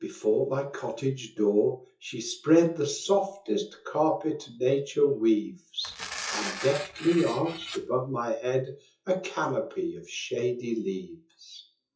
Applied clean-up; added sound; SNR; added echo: classical method WPE with log-MMSE.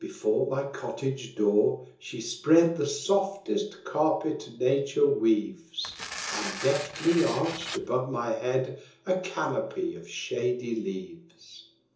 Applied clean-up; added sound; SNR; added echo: none; Tearing; 8 dB; reverberation time 0.6 s.